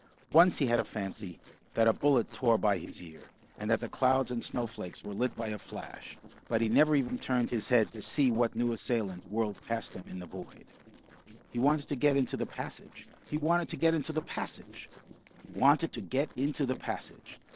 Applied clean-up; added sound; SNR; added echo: neural separator model SepFormer DNS4.